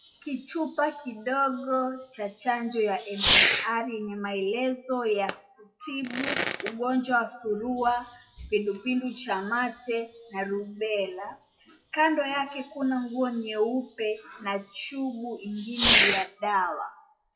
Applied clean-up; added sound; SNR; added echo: classical method WPE with log-MMSE.